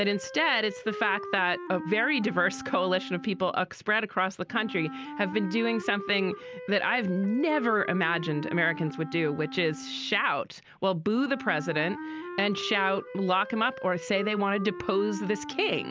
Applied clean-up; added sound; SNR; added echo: none; Wind instrument, woodwind instrument; 11 dB; none.